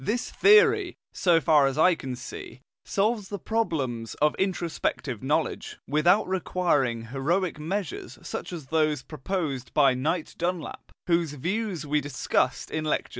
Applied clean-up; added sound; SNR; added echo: none; none; none; none.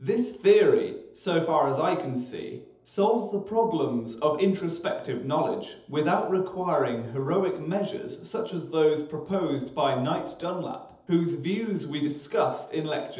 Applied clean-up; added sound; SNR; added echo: none; none; none; reverberation time 0.8 s.